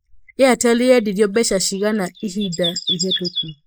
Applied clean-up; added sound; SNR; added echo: neural mask model Resemble Enhance denoiser.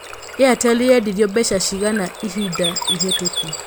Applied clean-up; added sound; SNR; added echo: none; Water / Bird; 8 dB; none.